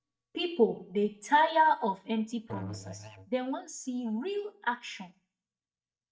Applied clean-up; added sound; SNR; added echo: neural mask model DeepFilterNet 3.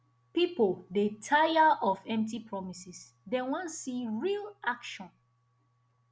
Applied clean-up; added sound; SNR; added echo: none; none; none; none.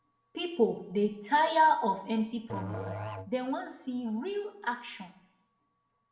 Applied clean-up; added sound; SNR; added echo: none; Musical instrument; 11 dB; reverberation time 0.7 s.